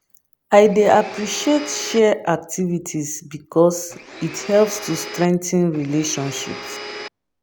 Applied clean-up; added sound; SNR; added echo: none; Domestic sounds, home sounds; 14 dB; none.